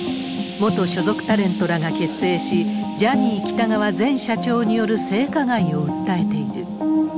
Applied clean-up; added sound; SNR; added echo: none; Hiss; 20 dB; none.